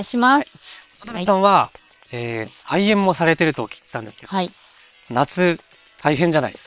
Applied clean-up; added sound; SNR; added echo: neural separator model SepFormer WHAM!.